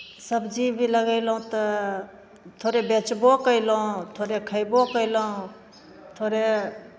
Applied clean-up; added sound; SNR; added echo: none; none; none; none.